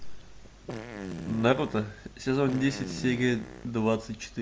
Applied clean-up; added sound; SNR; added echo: none; Fart; 11 dB; none.